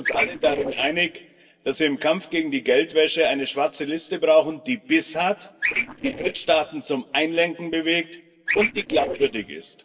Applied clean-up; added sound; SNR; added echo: neural separator model SepFormer DNS4.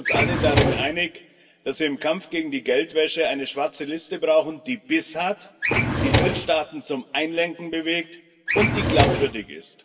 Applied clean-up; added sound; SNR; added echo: none; Drawer open or close; -3 dB; reverberation time 1.3 s.